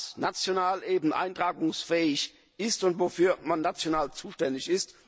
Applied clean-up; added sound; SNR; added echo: none; none; none; none.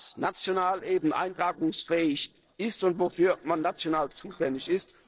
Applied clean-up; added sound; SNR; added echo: neural separator model SepFormer DNS4.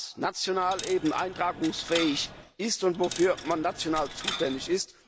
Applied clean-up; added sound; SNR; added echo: none; Coin (dropping); 10 dB; none.